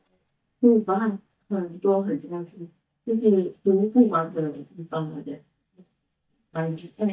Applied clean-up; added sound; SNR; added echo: neural mask model DeepFilterNet 3.